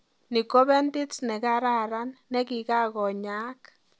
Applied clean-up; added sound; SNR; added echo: none; none; none; none.